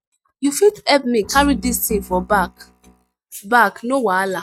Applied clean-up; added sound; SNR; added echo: neural mask model RNNoise.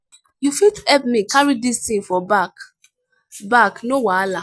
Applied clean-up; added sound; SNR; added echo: none; none; none; none.